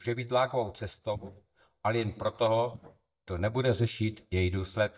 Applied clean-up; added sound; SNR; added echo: neural mask model DeepFilterNet 3.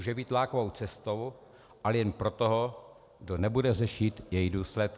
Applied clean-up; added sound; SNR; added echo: none; none; none; none.